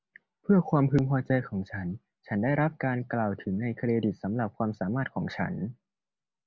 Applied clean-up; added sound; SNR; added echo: none; none; none; none.